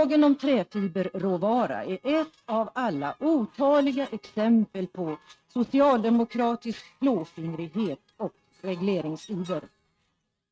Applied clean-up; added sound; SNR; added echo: neural mask model RNNoise.